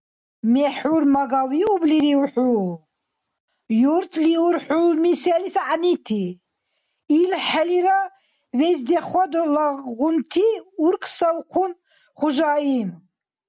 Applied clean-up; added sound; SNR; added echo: none; none; none; none.